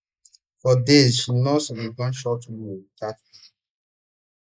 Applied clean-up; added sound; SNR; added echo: neural mask model Resemble Enhance denoiser.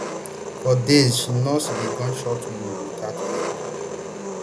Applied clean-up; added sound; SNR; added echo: none; Engine; 6 dB; none.